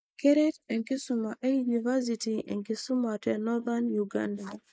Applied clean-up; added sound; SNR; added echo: neural mask model Resemble Enhance denoiser.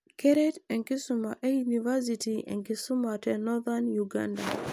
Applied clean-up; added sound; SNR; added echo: none; none; none; none.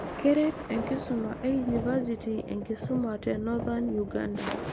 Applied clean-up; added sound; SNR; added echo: none; Thunder; 8 dB; none.